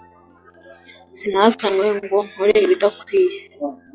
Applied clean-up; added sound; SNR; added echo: classical method log-MMSE.